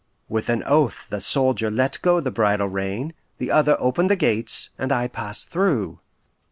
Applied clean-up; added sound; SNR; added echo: none; none; none; none.